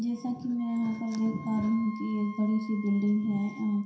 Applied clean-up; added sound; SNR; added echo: none; Wind instrument, woodwind instrument; 19 dB; reverberation time 0.7 s.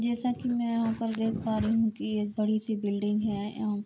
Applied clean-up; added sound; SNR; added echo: none; none; none; none.